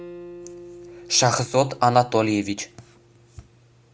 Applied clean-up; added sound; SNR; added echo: none; Acoustic guitar; 20 dB; none.